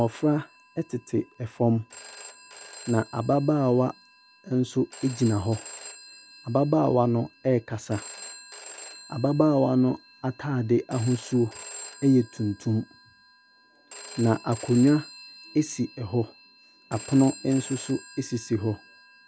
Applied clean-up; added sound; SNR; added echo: none; Telephone; 18 dB; none.